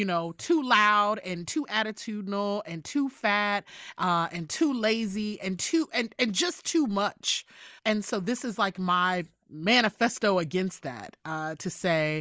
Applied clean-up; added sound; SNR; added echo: neural mask model Resemble Enhance denoiser.